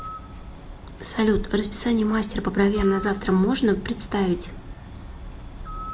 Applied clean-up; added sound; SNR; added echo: none; Bird; 15 dB; none.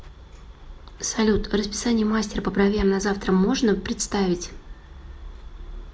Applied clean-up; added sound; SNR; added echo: none; none; none; none.